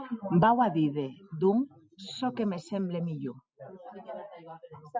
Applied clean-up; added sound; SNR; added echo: none; none; none; none.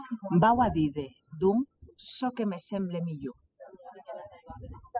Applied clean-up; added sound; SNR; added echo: classical method spectral subtraction.